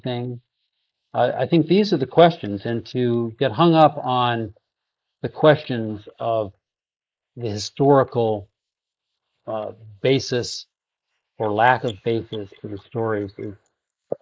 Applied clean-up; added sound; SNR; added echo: neural mask model Resemble Enhance denoiser.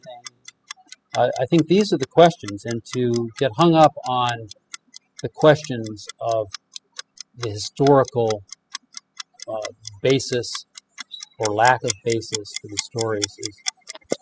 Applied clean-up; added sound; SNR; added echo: classical method spectral subtraction.